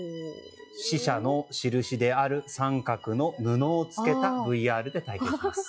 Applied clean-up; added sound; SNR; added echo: classical method log-MMSE.